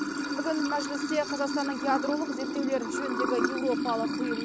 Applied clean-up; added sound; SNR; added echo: none; Sink (filling or washing) / Water; 0 dB; none.